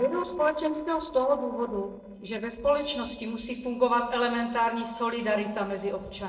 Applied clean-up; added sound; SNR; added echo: neural separator model SepFormer DNS4.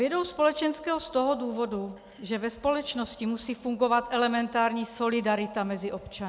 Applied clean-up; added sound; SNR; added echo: none; none; none; none.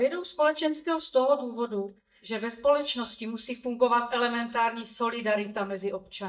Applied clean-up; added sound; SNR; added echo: neural mask model DeepFilterNet 3.